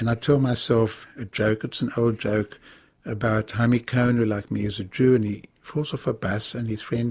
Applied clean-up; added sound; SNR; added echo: none; none; none; none.